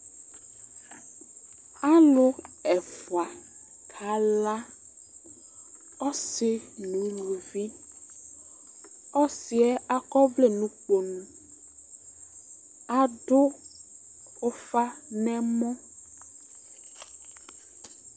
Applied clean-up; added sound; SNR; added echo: none; none; none; none.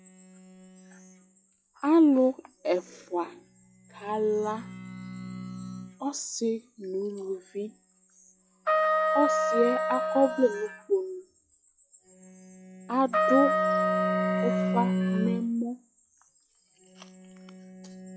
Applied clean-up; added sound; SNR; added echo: classical method log-MMSE.